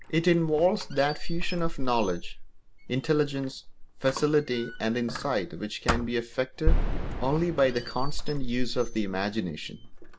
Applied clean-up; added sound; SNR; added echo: none; Boom + Squeak; 1 dB; none.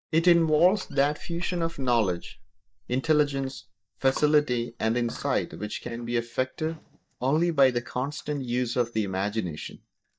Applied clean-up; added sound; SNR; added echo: neural mask model DeepFilterNet 3.